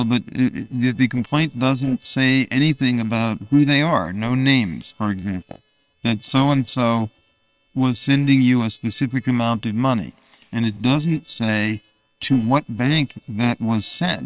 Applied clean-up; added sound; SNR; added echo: neural separator model SepFormer WHAM!.